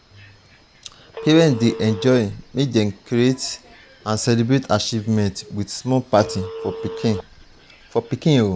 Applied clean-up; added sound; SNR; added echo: none; Telephone; 16 dB; none.